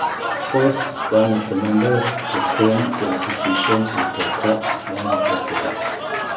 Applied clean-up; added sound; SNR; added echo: none; Applause / Crowd; 2 dB; reverberation time 0.7 s.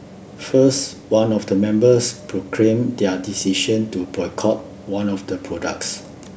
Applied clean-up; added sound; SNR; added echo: none; none; none; none.